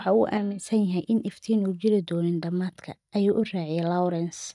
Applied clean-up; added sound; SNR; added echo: neural mask model DeepFilterNet 3.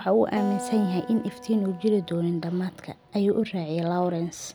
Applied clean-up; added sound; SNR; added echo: none; Acoustic guitar; 14 dB; none.